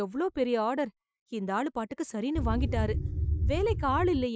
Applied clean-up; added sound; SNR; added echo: classical method Wiener filter.